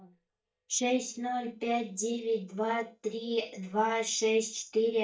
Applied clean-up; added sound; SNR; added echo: neural mask model DeepFilterNet 3.